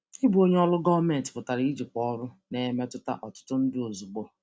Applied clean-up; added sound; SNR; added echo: none; none; none; none.